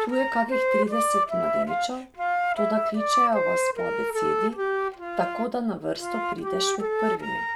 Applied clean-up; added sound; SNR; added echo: none; Wind instrument, woodwind instrument; -4 dB; none.